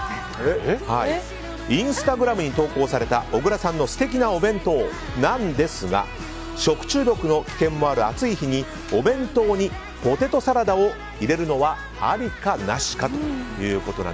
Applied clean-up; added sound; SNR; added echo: none; none; none; none.